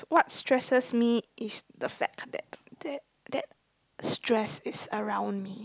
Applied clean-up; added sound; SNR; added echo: none; none; none; none.